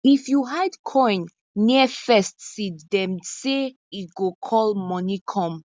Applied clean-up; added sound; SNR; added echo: none; none; none; none.